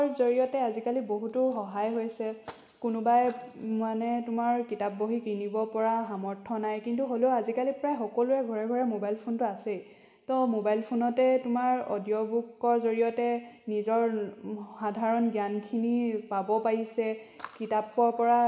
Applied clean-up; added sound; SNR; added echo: none; none; none; reverberation time 1.3 s.